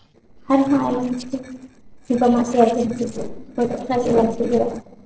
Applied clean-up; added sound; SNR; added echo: neural separator model SepFormer DNS4.